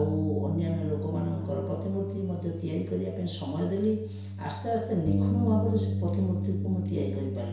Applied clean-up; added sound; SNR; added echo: none; Bass guitar; 0 dB; reverberation time 0.7 s.